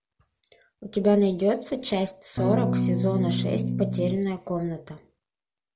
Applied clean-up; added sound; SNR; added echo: none; Electric guitar / Strum; -2 dB; none.